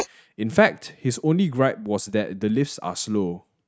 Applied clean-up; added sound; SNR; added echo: neural mask model RNNoise.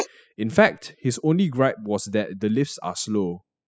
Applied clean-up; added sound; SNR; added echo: classical method spectral subtraction.